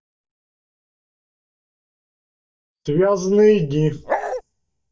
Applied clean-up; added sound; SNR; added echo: neural mask model DeepFilterNet 3.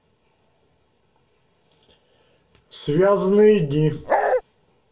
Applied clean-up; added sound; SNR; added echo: none; Bark; -3 dB; reverberation time 0.2 s.